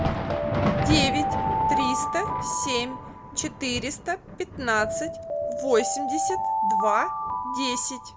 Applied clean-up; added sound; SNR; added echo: none; Thunder + Alarm; -2 dB; none.